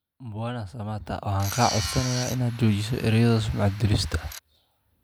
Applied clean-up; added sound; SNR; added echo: none; Tools; 11 dB; none.